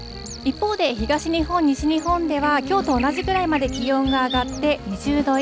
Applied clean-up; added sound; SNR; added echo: none; Buzz; 12 dB; none.